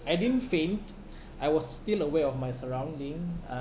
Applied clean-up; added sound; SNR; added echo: none; none; none; none.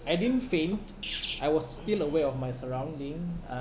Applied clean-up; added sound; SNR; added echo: none; Sneeze; 14 dB; none.